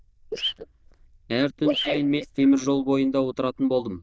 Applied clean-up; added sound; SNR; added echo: neural diffusion model UNIVERSE++.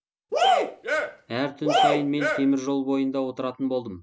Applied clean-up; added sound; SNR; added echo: none; Cheering; -3 dB; none.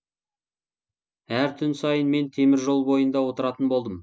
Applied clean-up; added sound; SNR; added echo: none; none; none; none.